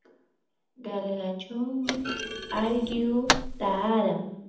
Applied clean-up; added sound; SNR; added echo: none; Thump, thud; 5 dB; reverberation time 0.8 s.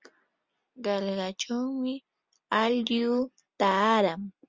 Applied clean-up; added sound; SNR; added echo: none; none; none; none.